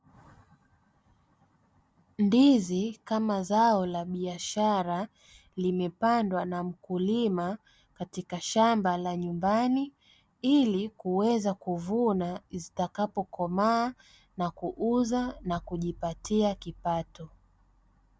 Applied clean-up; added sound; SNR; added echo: none; none; none; none.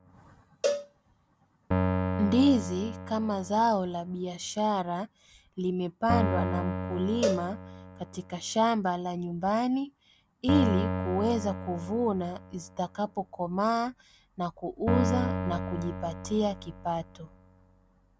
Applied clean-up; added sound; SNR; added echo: none; Cowbell + Keyboard (musical); 4 dB; none.